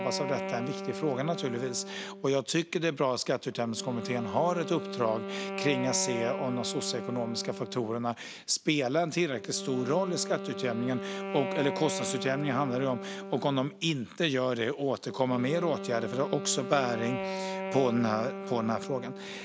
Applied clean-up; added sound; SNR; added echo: none; Wind instrument, woodwind instrument; 7 dB; none.